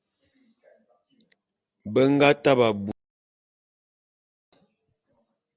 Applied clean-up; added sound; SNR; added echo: none; none; none; none.